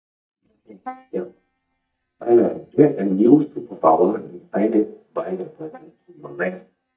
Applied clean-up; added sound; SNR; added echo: neural mask model DeepFilterNet 3.